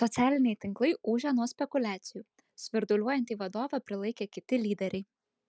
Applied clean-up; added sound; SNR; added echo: none; none; none; none.